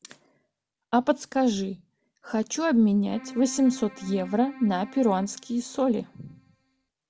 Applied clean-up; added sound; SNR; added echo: none; Keyboard (musical); 17 dB; none.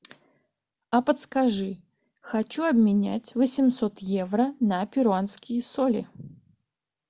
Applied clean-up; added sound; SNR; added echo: none; none; none; none.